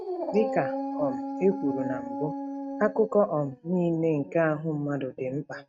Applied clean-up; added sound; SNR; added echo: neural mask model RNNoise.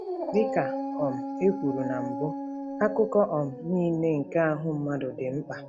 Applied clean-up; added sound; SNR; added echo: none; Dog; 7 dB; none.